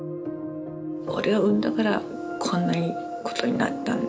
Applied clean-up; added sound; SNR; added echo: none; none; none; none.